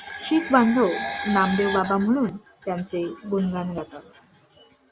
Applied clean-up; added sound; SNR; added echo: none; none; none; none.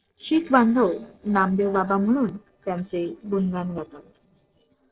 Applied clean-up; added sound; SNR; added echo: neural separator model SepFormer DNS4.